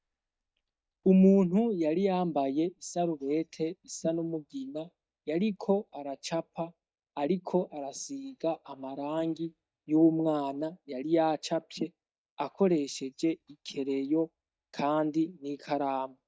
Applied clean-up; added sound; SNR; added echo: neural mask model DeepFilterNet 3.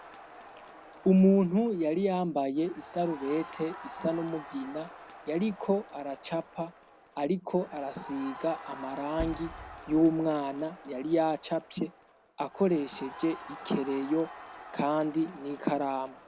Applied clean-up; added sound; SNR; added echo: none; Fireworks + Crowd; 16 dB; none.